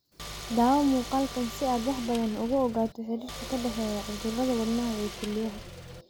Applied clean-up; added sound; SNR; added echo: none; Car; 11 dB; none.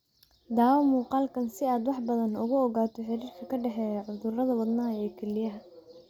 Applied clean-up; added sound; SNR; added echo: none; none; none; none.